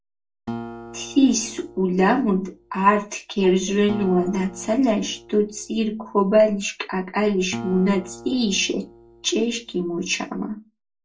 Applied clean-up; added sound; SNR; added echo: none; Acoustic guitar; 17 dB; reverberation time 0.2 s.